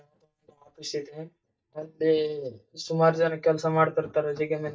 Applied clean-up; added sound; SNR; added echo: neural mask model DeepFilterNet 3.